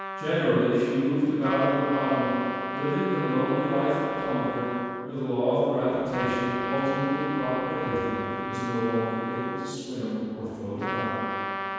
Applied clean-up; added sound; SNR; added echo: none; Trumpet; 7 dB; reverberation time 2.1 s.